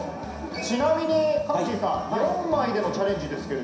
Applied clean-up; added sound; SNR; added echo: none; none; none; reverberation time 0.7 s.